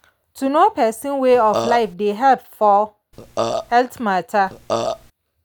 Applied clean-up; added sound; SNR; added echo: none; Burping, eructation; 5 dB; none.